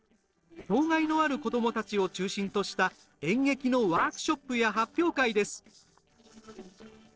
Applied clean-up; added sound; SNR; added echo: neural separator model SepFormer DNS4.